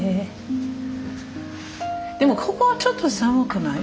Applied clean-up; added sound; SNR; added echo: none; none; none; none.